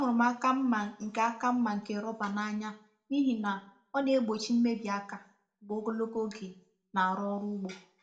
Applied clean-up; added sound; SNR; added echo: none; none; none; reverberation time 0.4 s.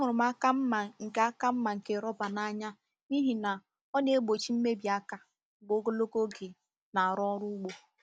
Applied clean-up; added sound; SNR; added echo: none; none; none; none.